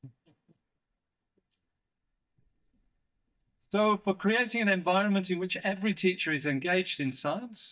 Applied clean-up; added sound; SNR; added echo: neural mask model DeepFilterNet 3.